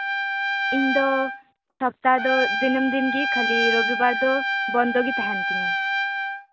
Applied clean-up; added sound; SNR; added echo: none; Trumpet; 0 dB; none.